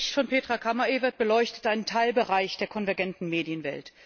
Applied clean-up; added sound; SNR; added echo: none; none; none; none.